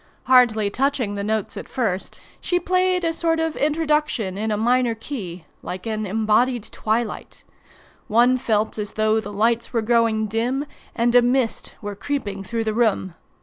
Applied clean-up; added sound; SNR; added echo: none; none; none; none.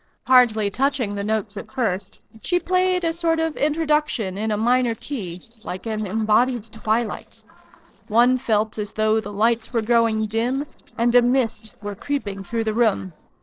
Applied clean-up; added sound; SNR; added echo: neural separator model SepFormer DNS4.